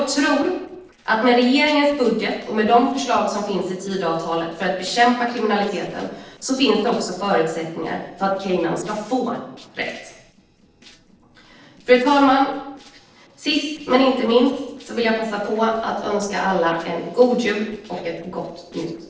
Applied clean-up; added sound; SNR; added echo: neural separator model SepFormer DNS4.